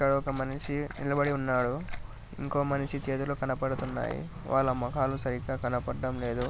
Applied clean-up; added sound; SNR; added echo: none; Liquid; 13 dB; none.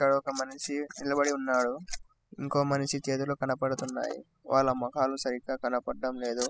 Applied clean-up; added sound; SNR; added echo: classical method spectral subtraction.